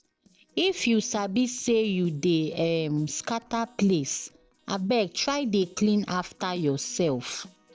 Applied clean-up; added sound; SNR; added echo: neural separator model SepFormer DNS4.